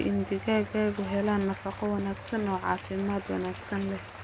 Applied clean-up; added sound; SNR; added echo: none; Applause / Cheering; 14 dB; none.